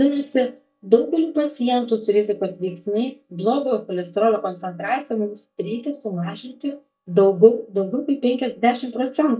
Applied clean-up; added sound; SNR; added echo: neural mask model DeepFilterNet 3.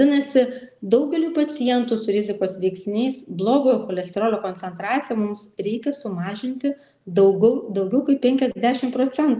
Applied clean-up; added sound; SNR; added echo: none; none; none; none.